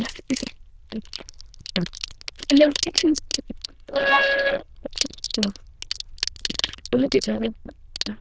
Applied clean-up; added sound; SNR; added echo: neural diffusion model UNIVERSE++.